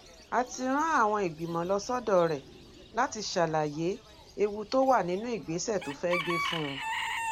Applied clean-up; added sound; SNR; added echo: none; Bird / Chicken, rooster; 10 dB; none.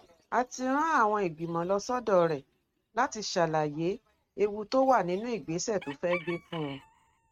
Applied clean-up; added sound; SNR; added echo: neural mask model RNNoise.